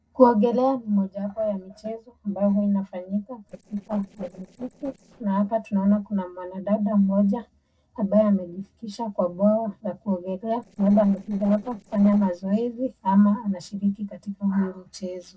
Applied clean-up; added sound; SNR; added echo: neural separator model SepFormer DNS4.